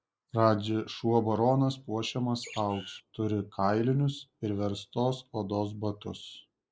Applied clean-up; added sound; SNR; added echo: neural mask model Resemble Enhance denoiser.